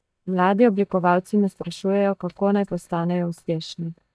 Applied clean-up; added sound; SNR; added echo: neural mask model DeepFilterNet 3.